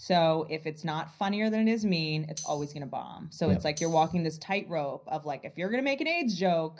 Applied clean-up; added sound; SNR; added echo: none; Tambourine; 15 dB; reverberation time 0.4 s.